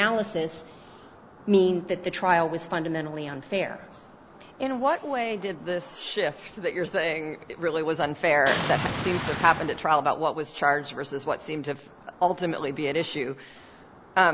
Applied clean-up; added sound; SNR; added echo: none; Boom; 3 dB; none.